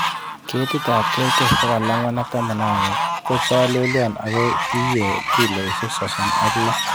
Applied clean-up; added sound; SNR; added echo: none; Fowl; 0 dB; none.